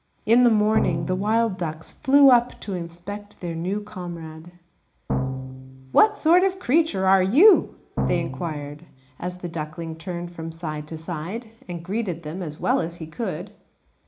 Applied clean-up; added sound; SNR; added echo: none; Drum; 6 dB; reverberation time 0.4 s.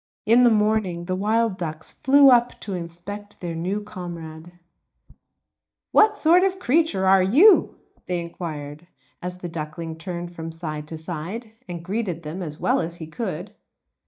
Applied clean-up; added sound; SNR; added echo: neural mask model DeepFilterNet 3.